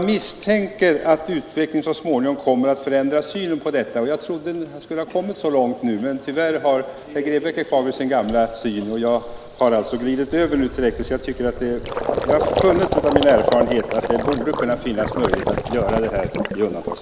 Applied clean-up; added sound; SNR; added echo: none; Gurgling; 7 dB; none.